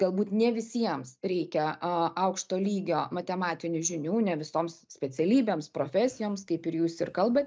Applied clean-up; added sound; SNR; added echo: none; none; none; none.